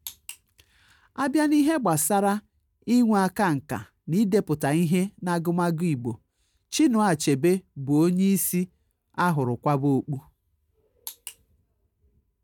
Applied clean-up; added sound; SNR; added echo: none; none; none; none.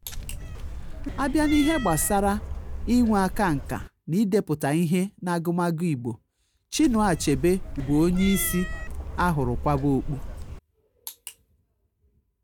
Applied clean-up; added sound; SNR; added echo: none; Cat; 7 dB; none.